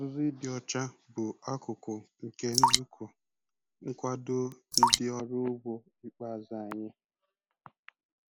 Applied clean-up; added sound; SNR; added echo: none; Drip; -5 dB; none.